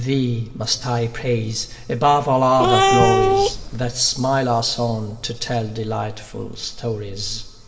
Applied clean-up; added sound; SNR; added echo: none; Cat; -4 dB; reverberation time 2.2 s.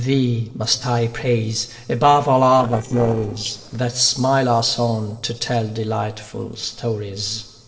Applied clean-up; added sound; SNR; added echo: neural separator model SepFormer DNS4.